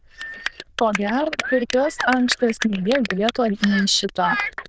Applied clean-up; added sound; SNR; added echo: neural diffusion model UNIVERSE++.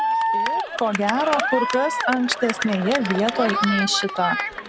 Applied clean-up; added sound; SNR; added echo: none; Cheering; 2 dB; none.